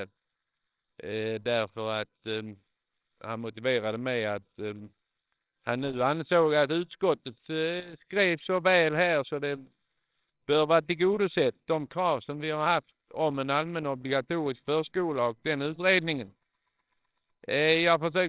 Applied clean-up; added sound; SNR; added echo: neural separator model SepFormer WHAMR!.